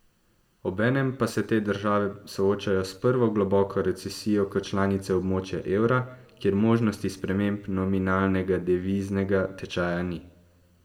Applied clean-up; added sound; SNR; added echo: none; none; none; reverberation time 0.6 s.